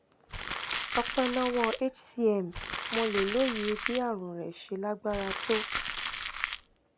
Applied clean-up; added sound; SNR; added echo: none; Crumpling, crinkling; -2 dB; none.